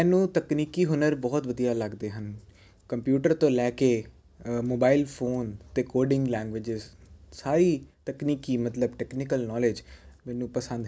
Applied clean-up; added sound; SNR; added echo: none; none; none; none.